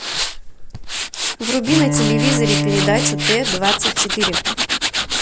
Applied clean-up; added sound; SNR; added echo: none; Tools + Bowed string instrument; -2 dB; none.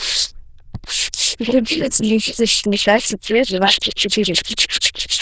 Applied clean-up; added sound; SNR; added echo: neural diffusion model UNIVERSE++.